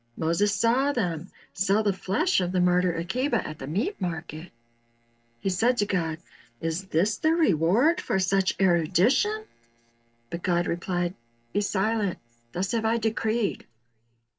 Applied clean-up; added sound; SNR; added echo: neural separator model SepFormer DNS4.